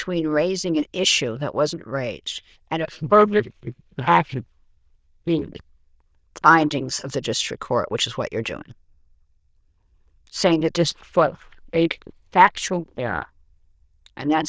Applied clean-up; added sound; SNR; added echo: neural diffusion model UNIVERSE++.